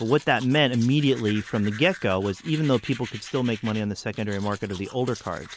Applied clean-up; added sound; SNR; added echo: none; Domestic sounds, home sounds; 18 dB; none.